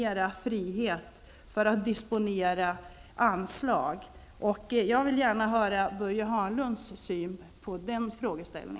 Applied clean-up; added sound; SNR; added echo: none; none; none; none.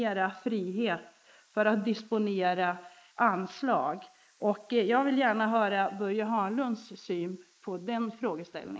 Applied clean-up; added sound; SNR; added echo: neural mask model Resemble Enhance denoiser.